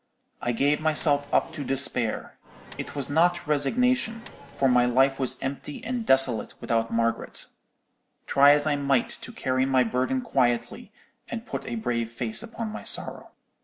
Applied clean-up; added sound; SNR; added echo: none; Microwave oven; 20 dB; none.